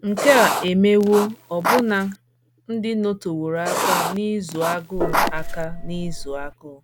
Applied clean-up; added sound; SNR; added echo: none; Writing + Gong; 2 dB; none.